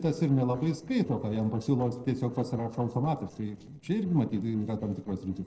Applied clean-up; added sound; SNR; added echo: neural separator model SepFormer DNS4.